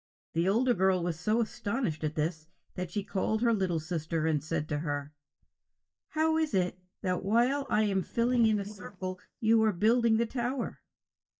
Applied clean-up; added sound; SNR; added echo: neural mask model DeepFilterNet 3.